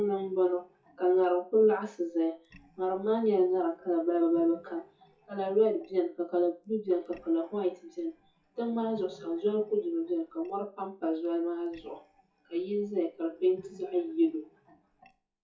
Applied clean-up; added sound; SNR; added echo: classical method WPE with log-MMSE.